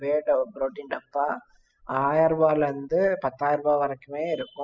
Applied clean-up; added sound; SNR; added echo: classical method spectral subtraction.